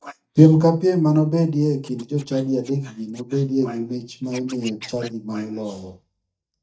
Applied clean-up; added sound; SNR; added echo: neural mask model DeepFilterNet 3.